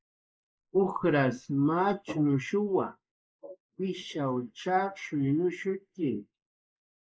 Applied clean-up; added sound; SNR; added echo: neural mask model Resemble Enhance denoiser.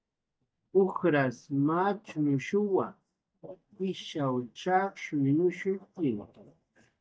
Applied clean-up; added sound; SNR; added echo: neural mask model DeepFilterNet 3.